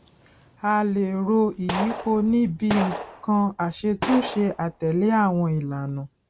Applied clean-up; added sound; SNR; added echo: none; Gunshot, gunfire; 10 dB; none.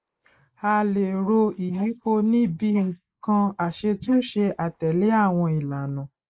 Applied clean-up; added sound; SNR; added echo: neural mask model Resemble Enhance denoiser.